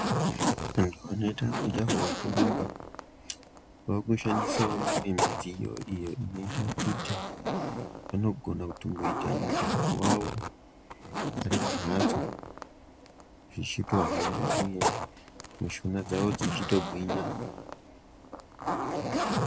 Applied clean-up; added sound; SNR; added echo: none; Zipper (clothing); -1 dB; none.